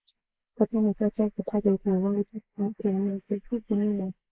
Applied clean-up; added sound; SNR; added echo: neural mask model Resemble Enhance denoiser.